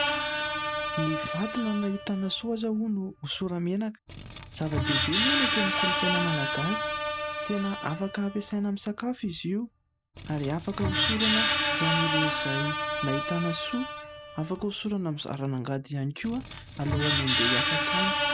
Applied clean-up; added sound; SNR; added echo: none; Screech; -1 dB; none.